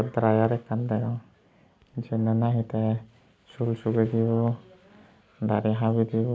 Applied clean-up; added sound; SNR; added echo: none; none; none; none.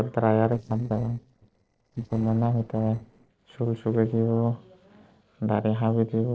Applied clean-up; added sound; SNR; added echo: neural separator model SepFormer DNS4.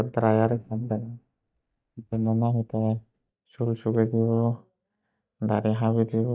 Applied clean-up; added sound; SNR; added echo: neural mask model DeepFilterNet 3.